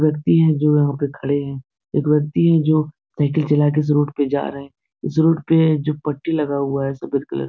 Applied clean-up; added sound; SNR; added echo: none; none; none; none.